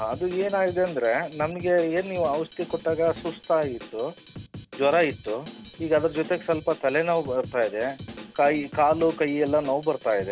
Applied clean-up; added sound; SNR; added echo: none; Drum kit; 17 dB; none.